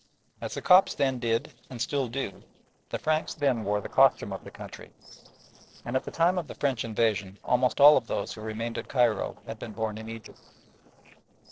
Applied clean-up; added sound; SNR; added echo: neural separator model SepFormer DNS4.